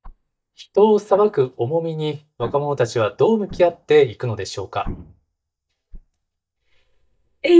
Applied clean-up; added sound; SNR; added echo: neural mask model DeepFilterNet 3.